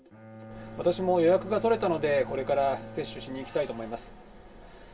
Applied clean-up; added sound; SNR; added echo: none; Bowed string instrument; 15 dB; reverberation time 0.2 s.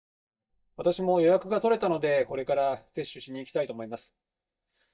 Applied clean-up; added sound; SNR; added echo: neural mask model DeepFilterNet 3.